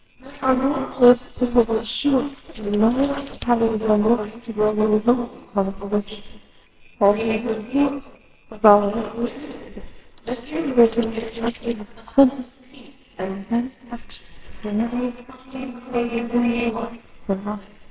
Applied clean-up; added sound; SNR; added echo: neural separator model SepFormer WHAMR!.